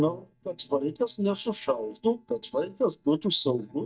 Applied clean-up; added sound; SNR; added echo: neural mask model DeepFilterNet 3.